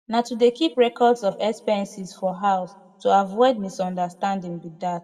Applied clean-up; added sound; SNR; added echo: none; none; none; reverberation time 0.9 s.